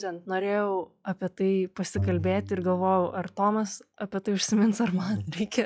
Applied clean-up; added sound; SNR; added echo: classical method log-MMSE.